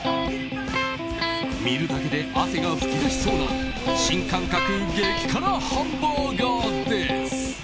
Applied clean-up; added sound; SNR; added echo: none; Electric guitar; 1 dB; none.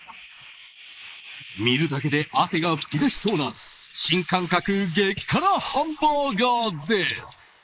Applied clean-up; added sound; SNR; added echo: neural mask model Resemble Enhance denoiser.